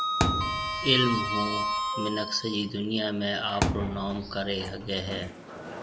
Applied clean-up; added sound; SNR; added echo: none; Sliding door + Thump, thud; 1 dB; none.